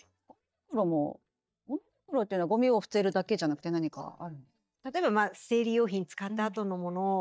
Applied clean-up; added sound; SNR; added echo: neural mask model DeepFilterNet 3.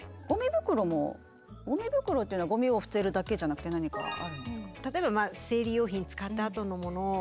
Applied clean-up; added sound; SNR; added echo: none; none; none; none.